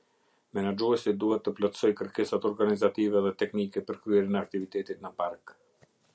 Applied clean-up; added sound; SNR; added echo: none; none; none; none.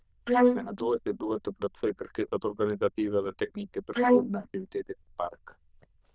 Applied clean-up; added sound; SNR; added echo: neural diffusion model UNIVERSE++.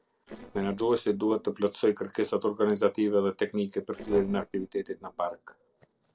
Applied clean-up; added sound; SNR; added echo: neural separator model SepFormer DNS4.